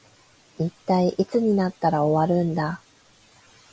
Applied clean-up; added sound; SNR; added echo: none; none; none; none.